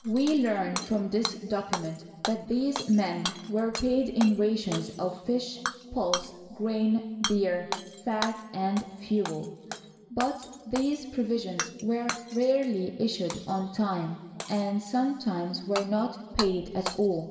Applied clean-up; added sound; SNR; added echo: none; Shatter / Hammer; 11 dB; reverberation time 2.2 s.